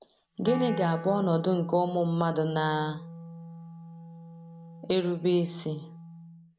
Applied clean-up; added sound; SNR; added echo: none; Wind instrument, woodwind instrument; 11 dB; none.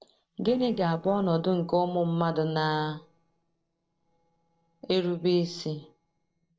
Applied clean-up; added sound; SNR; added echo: neural separator model SepFormer DNS4.